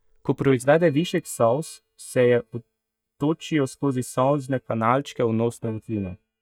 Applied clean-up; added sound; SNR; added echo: neural mask model DeepFilterNet 3.